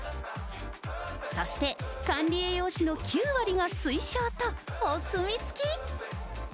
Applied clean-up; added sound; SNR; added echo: none; none; none; none.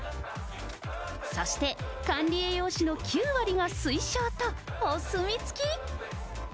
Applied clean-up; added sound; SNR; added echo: none; Slam / Engine starting; 16 dB; none.